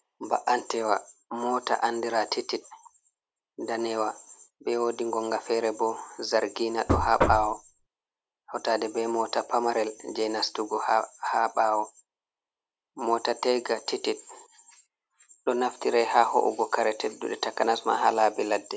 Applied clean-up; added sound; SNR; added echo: none; Knock; 0 dB; none.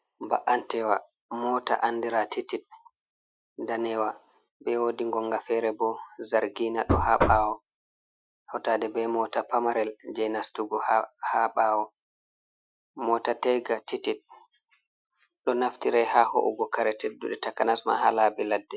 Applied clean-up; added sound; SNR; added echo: classical method Wiener filter.